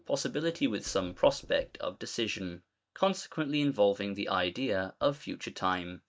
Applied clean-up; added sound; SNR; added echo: neural mask model DeepFilterNet 3.